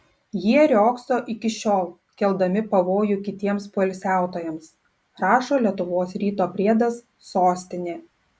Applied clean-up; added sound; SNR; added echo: none; none; none; none.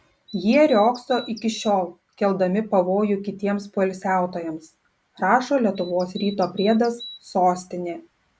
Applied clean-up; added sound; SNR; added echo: none; Bird vocalization, bird call, bird song; 18 dB; none.